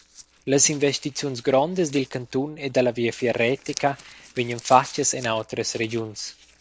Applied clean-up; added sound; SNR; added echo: neural separator model SepFormer DNS4.